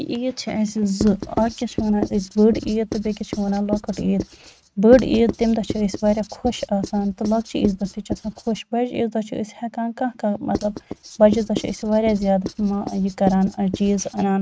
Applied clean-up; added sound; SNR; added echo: neural mask model RNNoise.